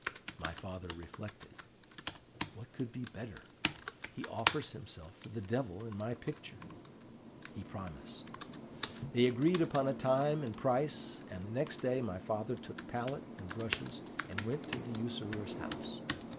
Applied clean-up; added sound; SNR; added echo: none; Computer keyboard; 5 dB; none.